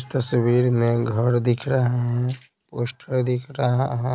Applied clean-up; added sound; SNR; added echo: none; none; none; none.